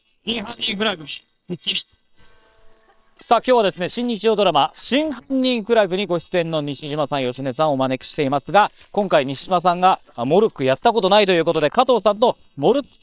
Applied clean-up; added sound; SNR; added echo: neural separator model SepFormer WHAM!.